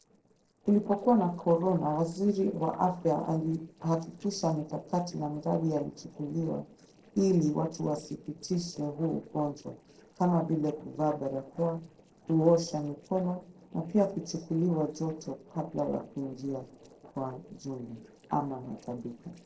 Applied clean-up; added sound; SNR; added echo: neural separator model SepFormer DNS4.